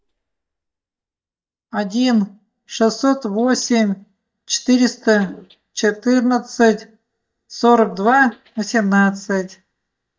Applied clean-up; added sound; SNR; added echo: neural mask model DeepFilterNet 3.